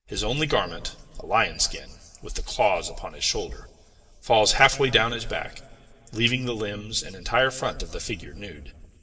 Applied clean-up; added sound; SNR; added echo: none; none; none; reverberation time 2.2 s.